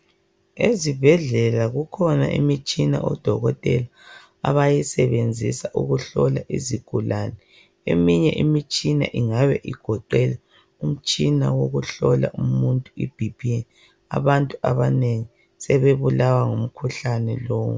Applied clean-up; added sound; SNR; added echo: none; none; none; none.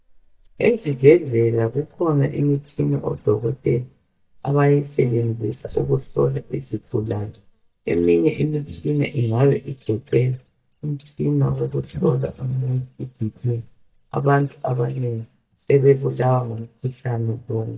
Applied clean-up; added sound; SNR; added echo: neural mask model DeepFilterNet 3.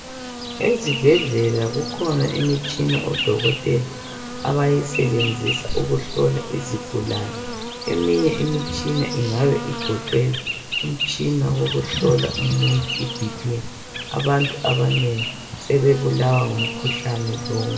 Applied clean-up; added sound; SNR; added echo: none; Insect; 7 dB; reverberation time 1.3 s.